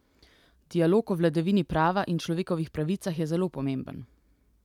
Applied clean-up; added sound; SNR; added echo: none; none; none; none.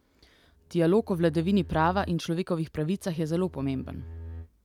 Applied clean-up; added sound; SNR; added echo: none; Bowed string instrument; 15 dB; none.